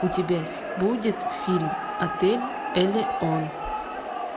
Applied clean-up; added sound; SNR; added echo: none; Cricket; 0 dB; none.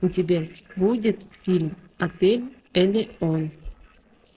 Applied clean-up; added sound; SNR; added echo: neural separator model SepFormer DNS4.